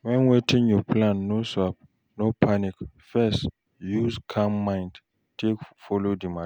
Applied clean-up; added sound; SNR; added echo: none; none; none; none.